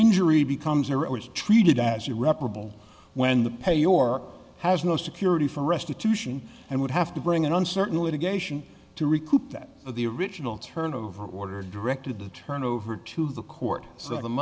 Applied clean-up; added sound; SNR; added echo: none; none; none; none.